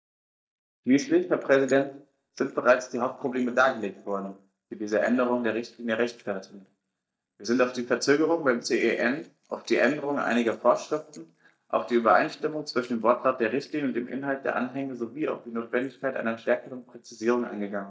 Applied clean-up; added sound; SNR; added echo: neural mask model DeepFilterNet 3.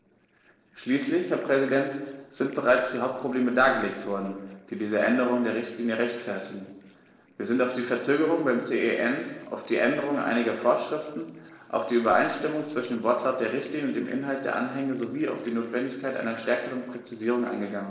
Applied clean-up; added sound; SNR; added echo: neural separator model SepFormer DNS4.